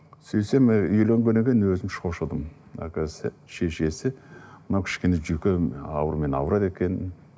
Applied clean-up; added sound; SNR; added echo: none; none; none; none.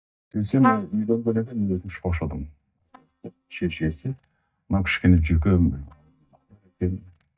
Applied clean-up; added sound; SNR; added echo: neural mask model DeepFilterNet 3.